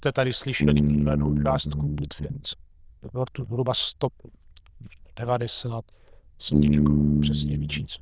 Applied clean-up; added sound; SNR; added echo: neural diffusion model UNIVERSE++.